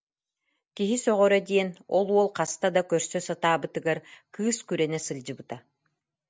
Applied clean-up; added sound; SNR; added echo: none; none; none; none.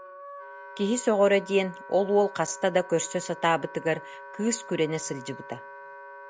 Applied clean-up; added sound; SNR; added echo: none; Wind instrument, woodwind instrument; 16 dB; none.